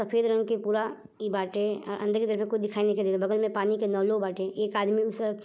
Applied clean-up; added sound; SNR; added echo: none; none; none; none.